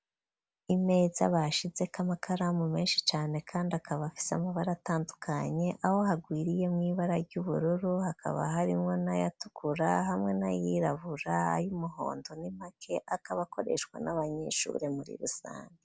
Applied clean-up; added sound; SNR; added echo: none; none; none; none.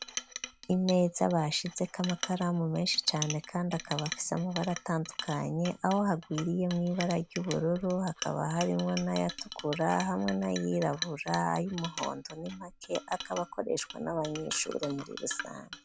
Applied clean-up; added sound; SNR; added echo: none; Chink, clink; 12 dB; none.